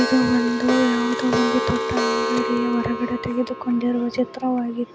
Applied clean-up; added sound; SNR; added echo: none; Clock; 4 dB; none.